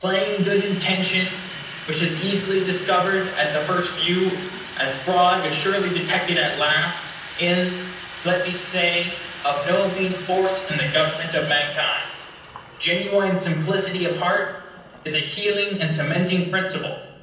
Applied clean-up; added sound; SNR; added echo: none; Sink (filling or washing) / Water tap, faucet; 14 dB; reverberation time 0.9 s.